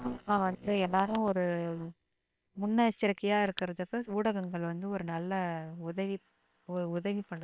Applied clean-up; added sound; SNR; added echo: neural separator model SepFormer WHAM!.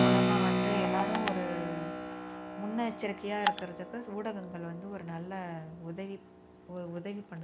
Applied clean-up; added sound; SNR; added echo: none; Keyboard (musical); -2 dB; none.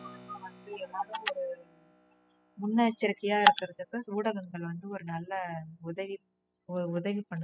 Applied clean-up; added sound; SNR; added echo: classical method spectral subtraction.